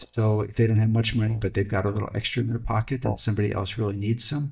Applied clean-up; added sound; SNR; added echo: neural mask model DeepFilterNet 3.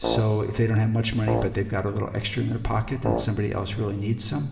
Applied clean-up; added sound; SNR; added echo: none; Brass instrument; 7 dB; reverberation time 1.2 s.